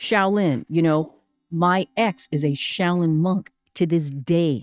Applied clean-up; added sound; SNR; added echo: neural mask model DeepFilterNet 3.